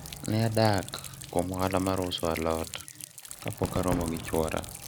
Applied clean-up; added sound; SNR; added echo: none; Crowd / Cheering / Fireworks + Rain; 10 dB; none.